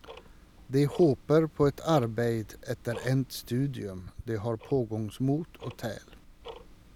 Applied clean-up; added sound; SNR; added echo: none; Tick-tock; 19 dB; none.